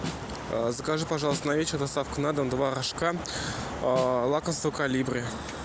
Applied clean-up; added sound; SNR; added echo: none; Snare drum; 14 dB; none.